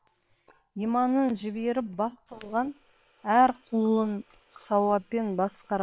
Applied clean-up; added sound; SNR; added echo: neural separator model SepFormer WHAM!.